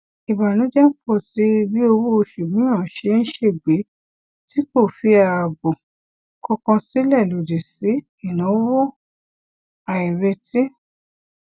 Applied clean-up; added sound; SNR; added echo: none; none; none; none.